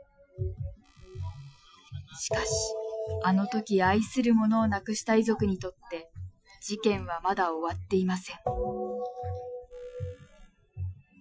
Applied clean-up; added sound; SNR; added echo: classical method Wiener filter.